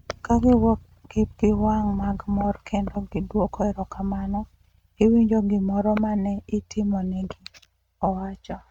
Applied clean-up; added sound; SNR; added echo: neural mask model RNNoise.